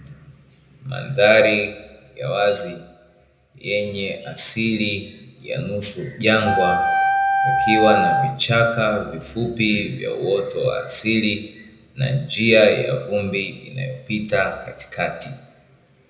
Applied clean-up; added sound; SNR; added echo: none; Wind instrument, woodwind instrument; -1 dB; reverberation time 0.6 s.